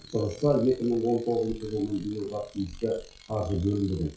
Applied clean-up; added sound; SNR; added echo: classical method WPE with log-MMSE.